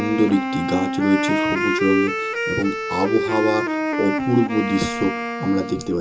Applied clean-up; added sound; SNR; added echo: none; Wind instrument, woodwind instrument; 2 dB; reverberation time 0.2 s.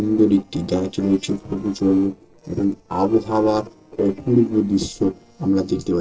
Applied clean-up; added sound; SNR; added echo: neural separator model SepFormer DNS4.